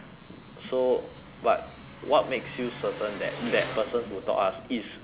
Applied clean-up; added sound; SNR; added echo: none; Engine; 13 dB; none.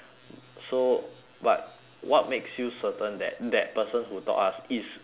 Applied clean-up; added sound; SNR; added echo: none; none; none; none.